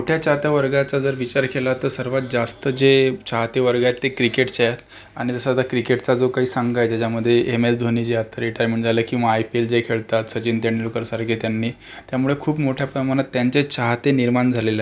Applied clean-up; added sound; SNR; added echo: none; none; none; none.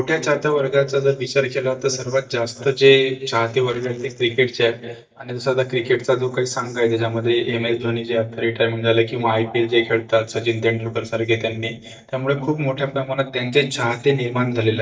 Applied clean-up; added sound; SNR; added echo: neural mask model DeepFilterNet 3.